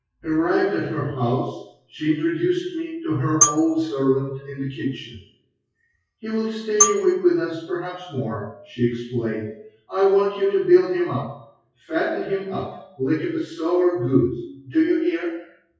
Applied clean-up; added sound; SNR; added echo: classical method WPE with log-MMSE.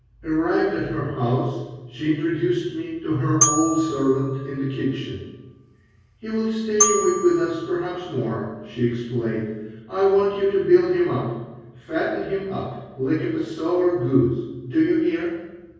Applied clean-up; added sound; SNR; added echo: none; Glockenspiel; 5 dB; reverberation time 1.3 s.